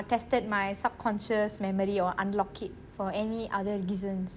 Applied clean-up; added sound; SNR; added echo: none; none; none; none.